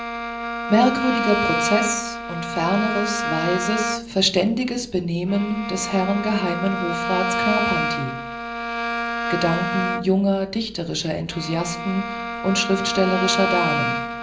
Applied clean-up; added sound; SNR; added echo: none; Bowed string instrument; 3 dB; reverberation time 0.5 s.